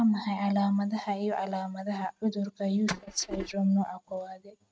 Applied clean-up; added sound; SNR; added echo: neural mask model RNNoise.